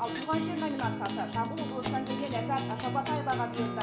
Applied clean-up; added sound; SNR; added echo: none; Acoustic guitar; 1 dB; reverberation time 2.0 s.